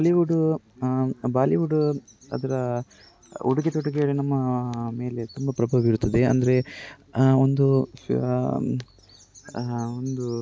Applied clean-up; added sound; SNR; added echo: none; none; none; none.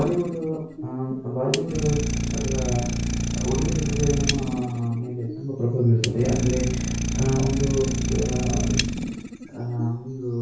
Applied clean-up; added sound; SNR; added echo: none; Idling; 1 dB; reverberation time 0.6 s.